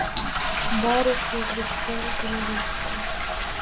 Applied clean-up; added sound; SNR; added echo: none; Toilet flush; -4 dB; none.